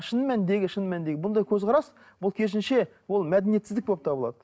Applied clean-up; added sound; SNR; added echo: none; none; none; none.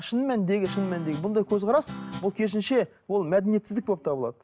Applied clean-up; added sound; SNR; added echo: none; Guitar; 13 dB; none.